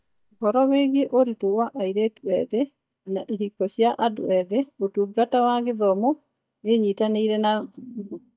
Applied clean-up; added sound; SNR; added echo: neural mask model DeepFilterNet 3.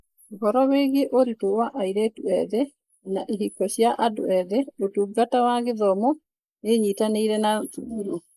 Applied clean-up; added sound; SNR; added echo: neural mask model Resemble Enhance denoiser.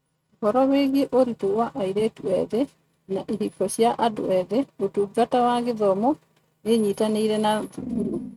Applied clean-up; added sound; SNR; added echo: neural mask model RNNoise.